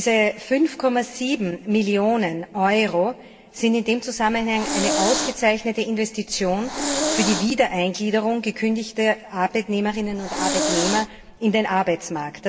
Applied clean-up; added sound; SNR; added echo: none; Hiss; 4 dB; reverberation time 2.3 s.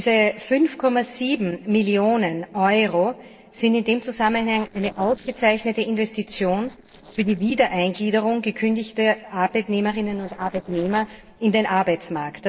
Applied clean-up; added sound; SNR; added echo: neural separator model SepFormer DNS4.